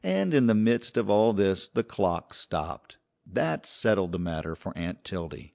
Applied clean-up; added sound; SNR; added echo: none; none; none; none.